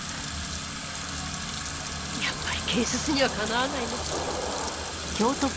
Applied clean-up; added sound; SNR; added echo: none; Sink (filling or washing) / Water tap, faucet; 4 dB; none.